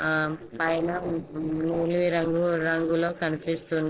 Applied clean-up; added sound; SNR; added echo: neural separator model SepFormer DNS4.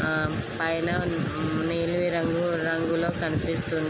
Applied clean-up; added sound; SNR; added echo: none; none; none; none.